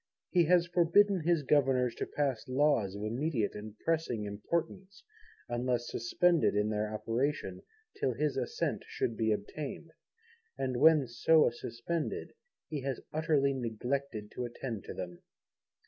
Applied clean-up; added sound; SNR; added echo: none; none; none; none.